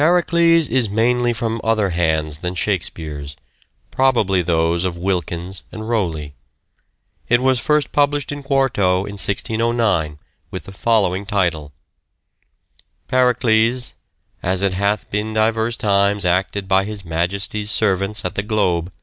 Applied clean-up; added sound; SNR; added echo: none; none; none; none.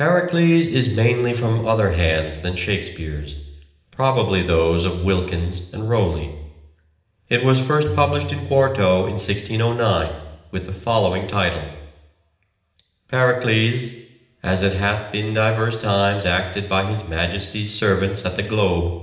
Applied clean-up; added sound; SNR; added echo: none; Tabla; 13 dB; reverberation time 0.8 s.